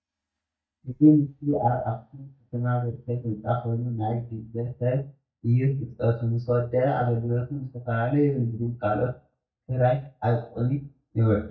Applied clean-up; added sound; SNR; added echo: neural mask model DeepFilterNet 3.